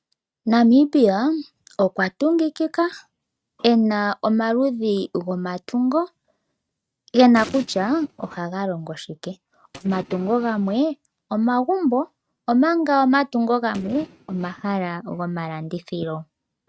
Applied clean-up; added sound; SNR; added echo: neural mask model RNNoise.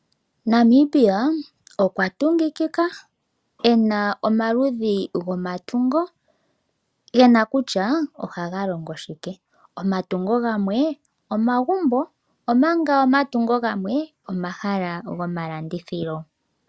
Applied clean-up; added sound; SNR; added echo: none; none; none; none.